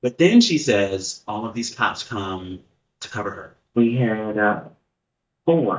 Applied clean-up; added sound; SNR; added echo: neural mask model DeepFilterNet 3.